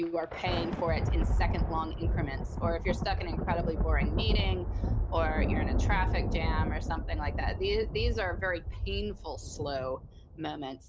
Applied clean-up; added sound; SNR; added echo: none; Thunder; -4 dB; none.